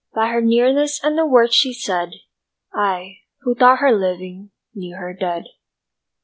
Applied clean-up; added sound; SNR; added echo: none; none; none; none.